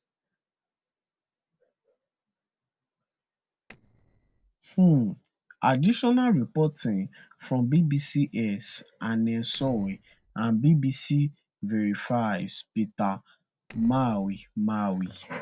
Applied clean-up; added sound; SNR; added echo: neural separator model SepFormer DNS4.